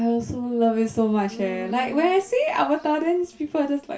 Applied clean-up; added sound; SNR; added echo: none; Insect; 17 dB; reverberation time 0.2 s.